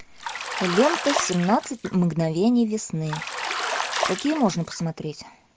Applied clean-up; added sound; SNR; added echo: none; Bathtub (filling or washing); 6 dB; none.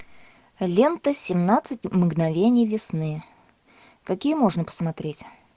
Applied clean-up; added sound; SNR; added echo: none; none; none; none.